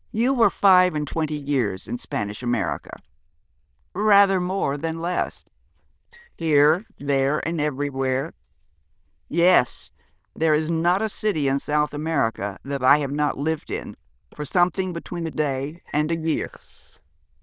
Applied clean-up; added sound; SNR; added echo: neural diffusion model UNIVERSE++.